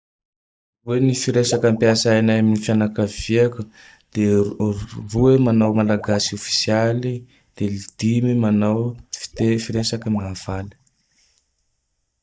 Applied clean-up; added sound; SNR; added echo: neural mask model DeepFilterNet 3.